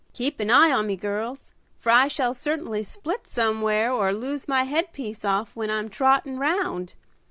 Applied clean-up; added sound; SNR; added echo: none; none; none; none.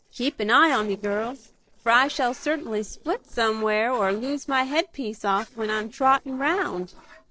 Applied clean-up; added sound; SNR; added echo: neural separator model SepFormer DNS4.